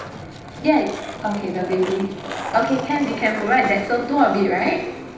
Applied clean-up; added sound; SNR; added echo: none; Skateboard; 11 dB; reverberation time 0.9 s.